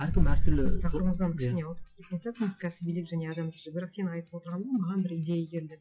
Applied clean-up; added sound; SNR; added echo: classical method log-MMSE.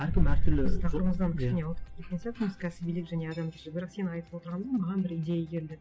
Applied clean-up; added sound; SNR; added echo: none; Boom; -5 dB; none.